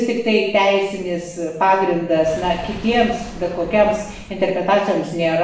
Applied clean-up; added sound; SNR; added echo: none; Engine / Car; 16 dB; reverberation time 0.7 s.